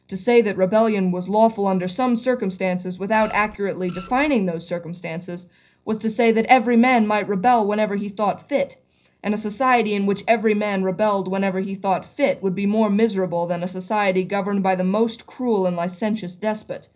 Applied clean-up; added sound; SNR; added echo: none; Printer; 19 dB; reverberation time 0.5 s.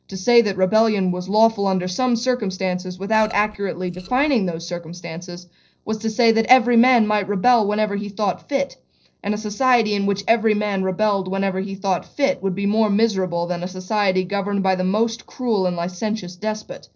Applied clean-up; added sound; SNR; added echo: neural separator model SepFormer DNS4.